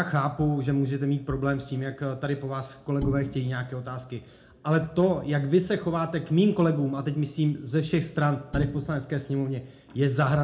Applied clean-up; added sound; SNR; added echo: none; Bowed string instrument; 9 dB; reverberation time 0.3 s.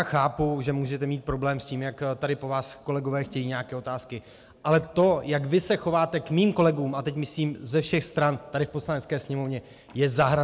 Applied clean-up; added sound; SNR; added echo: none; none; none; none.